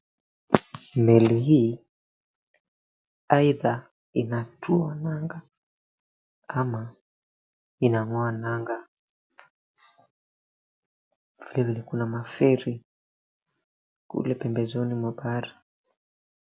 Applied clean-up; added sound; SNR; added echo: none; none; none; none.